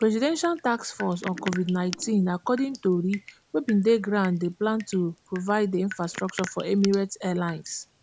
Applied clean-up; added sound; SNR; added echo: none; Drip; 17 dB; none.